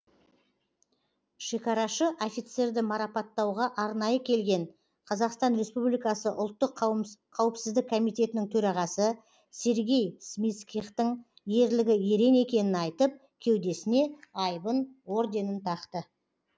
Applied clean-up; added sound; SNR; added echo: none; none; none; none.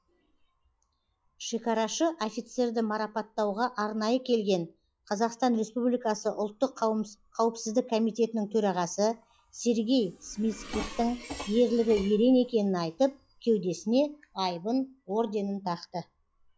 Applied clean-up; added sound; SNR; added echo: classical method log-MMSE.